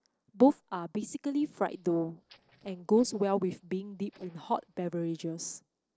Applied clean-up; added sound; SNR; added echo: neural separator model SepFormer DNS4.